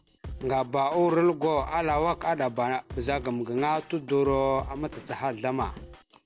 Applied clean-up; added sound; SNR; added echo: none; Drum kit; 15 dB; none.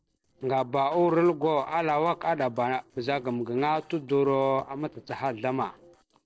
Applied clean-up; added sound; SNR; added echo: neural separator model SepFormer DNS4.